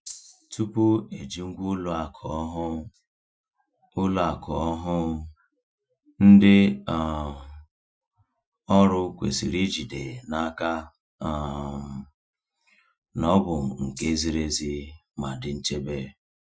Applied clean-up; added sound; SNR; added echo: classical method Wiener filter.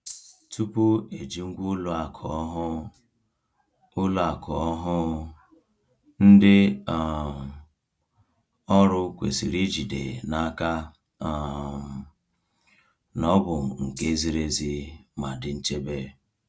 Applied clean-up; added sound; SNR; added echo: none; Rattle (instrument); 17 dB; none.